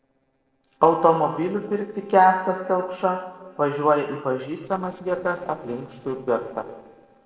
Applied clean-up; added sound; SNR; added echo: neural separator model SepFormer DNS4.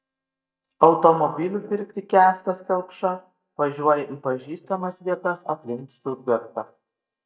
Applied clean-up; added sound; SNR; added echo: neural mask model DeepFilterNet 3.